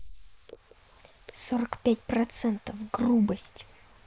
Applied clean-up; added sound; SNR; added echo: neural mask model Resemble Enhance denoiser.